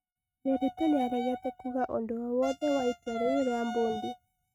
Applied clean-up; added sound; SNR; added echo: neural mask model RNNoise.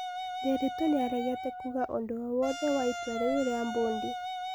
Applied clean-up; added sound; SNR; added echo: none; Wind instrument, woodwind instrument; 6 dB; none.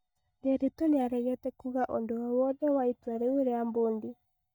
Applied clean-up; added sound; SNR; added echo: neural mask model DeepFilterNet 3.